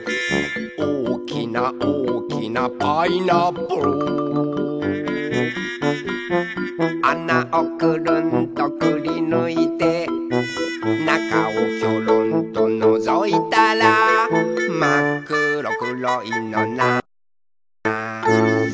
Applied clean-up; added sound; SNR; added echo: none; none; none; none.